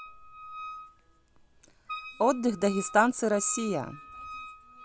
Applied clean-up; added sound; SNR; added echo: none; Wind instrument, woodwind instrument; 14 dB; none.